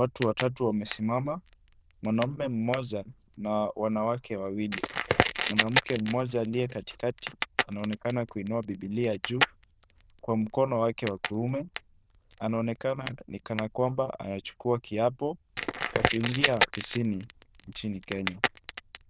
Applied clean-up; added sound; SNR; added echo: neural diffusion model UNIVERSE++.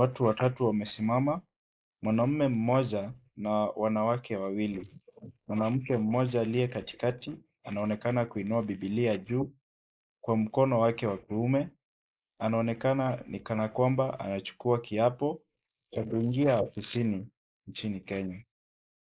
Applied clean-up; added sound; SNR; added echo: neural mask model Resemble Enhance denoiser.